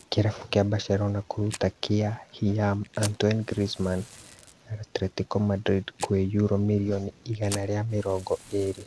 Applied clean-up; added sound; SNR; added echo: none; Fire; 19 dB; none.